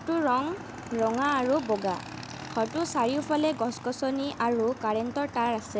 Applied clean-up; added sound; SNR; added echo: none; Motorcycle / Engine; 13 dB; none.